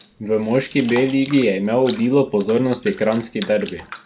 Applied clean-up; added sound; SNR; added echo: none; Bathtub (filling or washing); 19 dB; none.